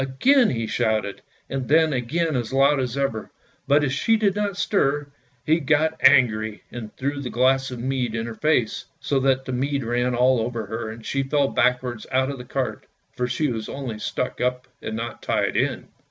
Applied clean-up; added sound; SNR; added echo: none; none; none; none.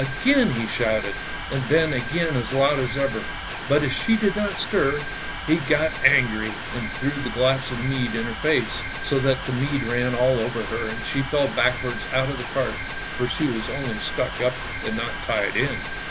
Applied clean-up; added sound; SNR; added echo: none; Mechanisms; 6 dB; none.